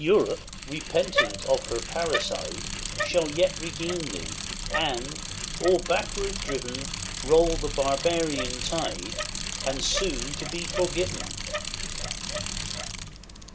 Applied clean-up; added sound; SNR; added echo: none; Bicycle; 3 dB; none.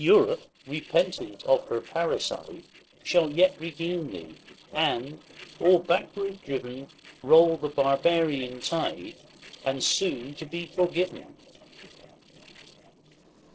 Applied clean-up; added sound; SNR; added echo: neural separator model SepFormer DNS4.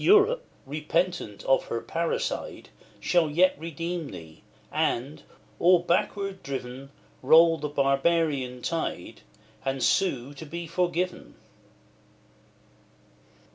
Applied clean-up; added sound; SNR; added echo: none; none; none; none.